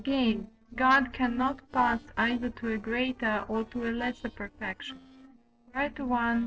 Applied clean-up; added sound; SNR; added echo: neural separator model SepFormer DNS4.